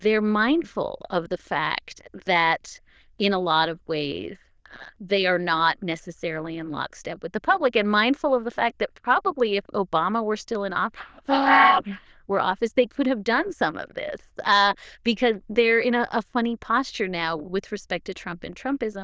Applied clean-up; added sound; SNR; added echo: neural diffusion model UNIVERSE++.